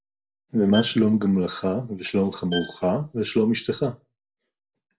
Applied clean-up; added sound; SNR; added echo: none; Bowed string instrument; 14 dB; reverberation time 0.2 s.